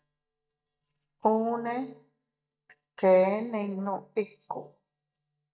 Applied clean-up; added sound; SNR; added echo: neural mask model DeepFilterNet 3.